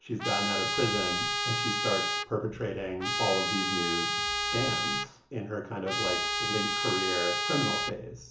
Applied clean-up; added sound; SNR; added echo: none; Trumpet; -2 dB; reverberation time 0.7 s.